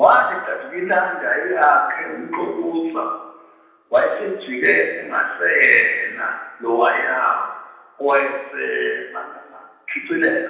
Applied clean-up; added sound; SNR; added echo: none; none; none; reverberation time 0.9 s.